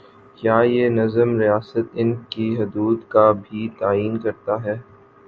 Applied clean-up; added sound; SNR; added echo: none; none; none; none.